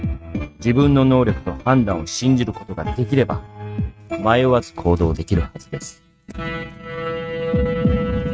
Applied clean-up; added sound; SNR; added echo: neural mask model RNNoise.